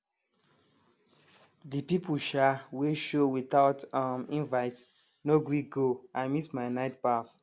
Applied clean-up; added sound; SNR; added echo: none; none; none; none.